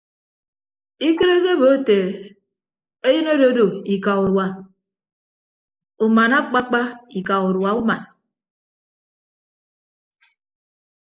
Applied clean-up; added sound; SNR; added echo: neural mask model Resemble Enhance denoiser.